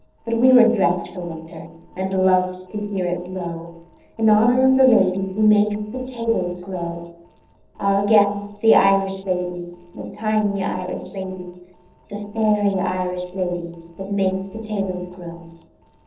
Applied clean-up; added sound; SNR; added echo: neural separator model SepFormer DNS4.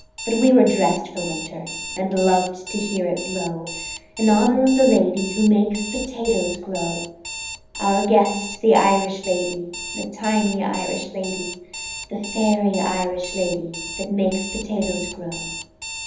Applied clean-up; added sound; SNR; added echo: none; Alarm; 11 dB; reverberation time 0.8 s.